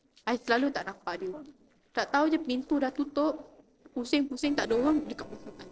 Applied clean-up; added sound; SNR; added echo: neural separator model SepFormer DNS4.